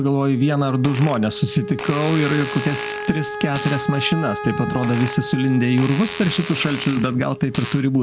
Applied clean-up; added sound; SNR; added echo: none; Wind instrument, woodwind instrument + Fart; 9 dB; none.